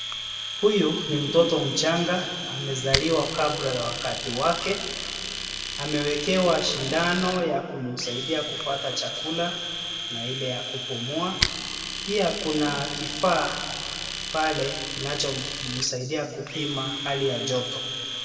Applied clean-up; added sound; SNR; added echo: none; Domestic sounds, home sounds; 5 dB; reverberation time 2.1 s.